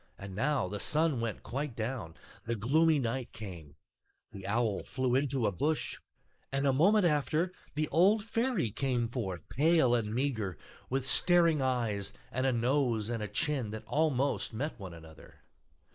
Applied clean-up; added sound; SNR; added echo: neural mask model Resemble Enhance denoiser.